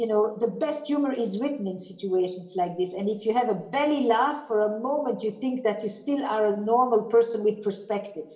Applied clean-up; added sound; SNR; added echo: none; none; none; reverberation time 1.3 s.